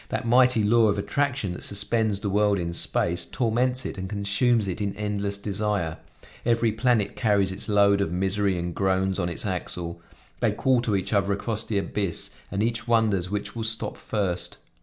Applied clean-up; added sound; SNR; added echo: none; none; none; none.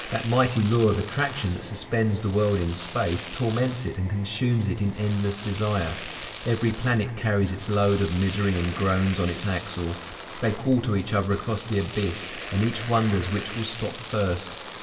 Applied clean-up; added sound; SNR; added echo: none; Domestic sounds, home sounds; 13 dB; reverberation time 1.9 s.